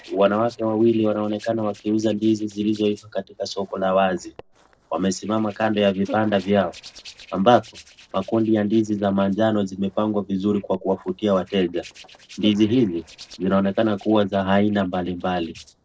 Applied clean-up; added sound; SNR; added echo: neural separator model SepFormer DNS4.